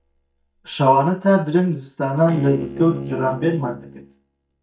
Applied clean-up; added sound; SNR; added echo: neural mask model DeepFilterNet 3.